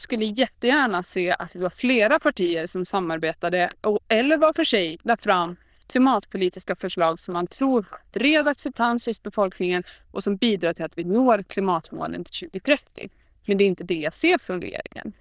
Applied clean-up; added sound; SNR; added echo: neural diffusion model UNIVERSE++.